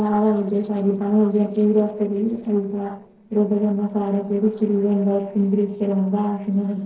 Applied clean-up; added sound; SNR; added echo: neural separator model SepFormer DNS4.